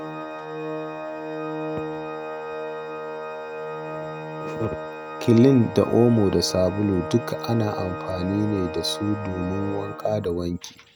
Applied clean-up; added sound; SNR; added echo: none; Organ; 8 dB; none.